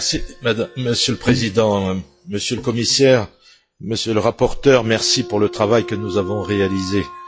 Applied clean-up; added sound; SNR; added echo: classical method log-MMSE.